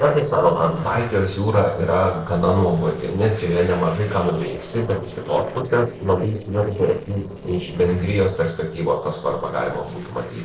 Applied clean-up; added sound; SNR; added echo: neural separator model SepFormer DNS4.